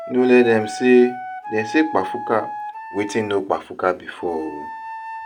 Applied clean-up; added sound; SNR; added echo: none; Wind instrument, woodwind instrument; 12 dB; none.